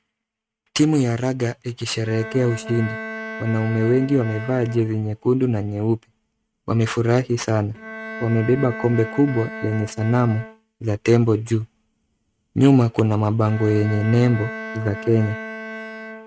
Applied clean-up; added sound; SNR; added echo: neural mask model RNNoise.